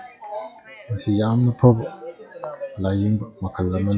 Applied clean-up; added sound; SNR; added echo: classical method log-MMSE.